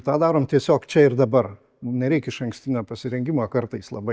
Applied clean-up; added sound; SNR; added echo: none; none; none; none.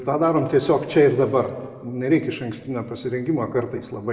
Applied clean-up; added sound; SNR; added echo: none; Percussion; 19 dB; reverberation time 1.1 s.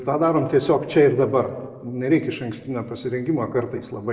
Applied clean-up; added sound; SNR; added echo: neural separator model SepFormer DNS4.